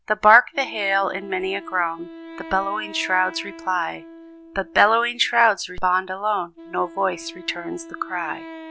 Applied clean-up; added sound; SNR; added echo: none; Wind instrument, woodwind instrument; 17 dB; none.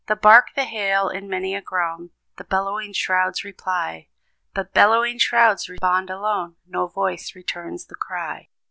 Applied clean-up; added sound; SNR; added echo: none; none; none; none.